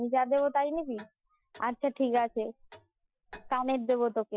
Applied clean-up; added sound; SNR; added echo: classical method Wiener filter.